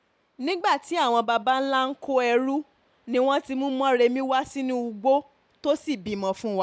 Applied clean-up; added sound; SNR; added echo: none; none; none; none.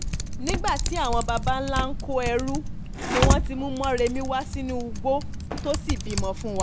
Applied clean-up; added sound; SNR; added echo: none; Typing; -1 dB; none.